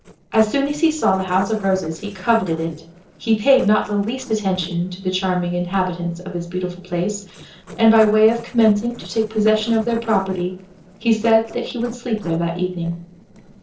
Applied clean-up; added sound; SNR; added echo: neural separator model SepFormer DNS4.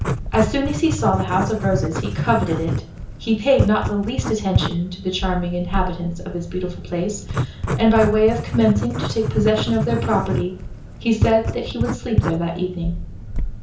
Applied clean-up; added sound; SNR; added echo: none; Writing; 3 dB; reverberation time 0.6 s.